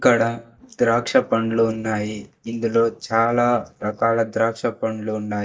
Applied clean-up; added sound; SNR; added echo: neural mask model DeepFilterNet 3.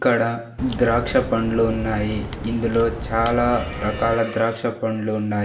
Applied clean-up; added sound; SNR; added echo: none; Crack; 9 dB; reverberation time 0.7 s.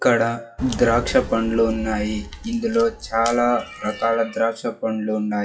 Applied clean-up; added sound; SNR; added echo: classical method WPE with log-MMSE.